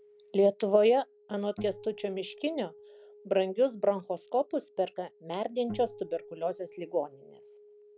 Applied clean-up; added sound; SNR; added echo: none; Acoustic guitar; 19 dB; none.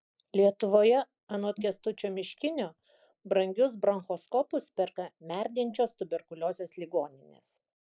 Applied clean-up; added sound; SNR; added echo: neural mask model Resemble Enhance denoiser.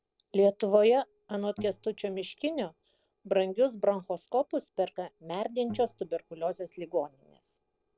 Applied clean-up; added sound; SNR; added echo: neural separator model SepFormer DNS4.